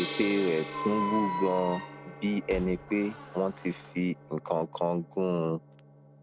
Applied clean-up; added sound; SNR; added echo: none; Squeak + Gong; 7 dB; none.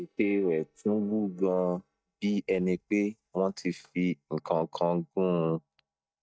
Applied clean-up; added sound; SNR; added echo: neural mask model DeepFilterNet 3.